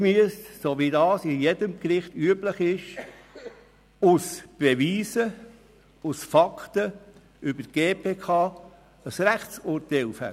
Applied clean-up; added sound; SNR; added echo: none; none; none; none.